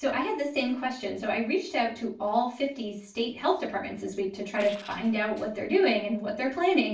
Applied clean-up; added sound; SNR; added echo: neural separator model SepFormer DNS4.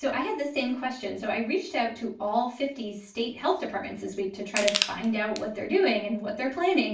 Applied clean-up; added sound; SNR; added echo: none; Crushing; 5 dB; reverberation time 0.3 s.